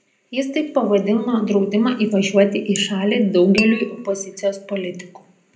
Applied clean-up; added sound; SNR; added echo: none; Tap / Glass; 11 dB; reverberation time 0.5 s.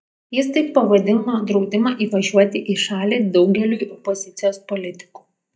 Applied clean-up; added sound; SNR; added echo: neural mask model DeepFilterNet 3.